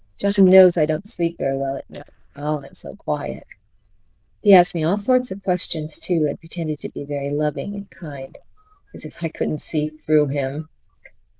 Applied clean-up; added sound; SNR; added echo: neural diffusion model UNIVERSE++.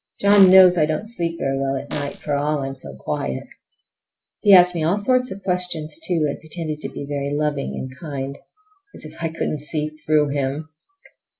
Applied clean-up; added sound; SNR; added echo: none; Fart; 12 dB; none.